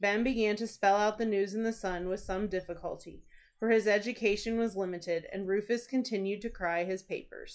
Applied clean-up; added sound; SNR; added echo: classical method log-MMSE.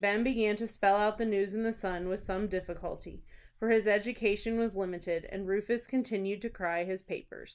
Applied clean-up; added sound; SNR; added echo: neural mask model DeepFilterNet 3.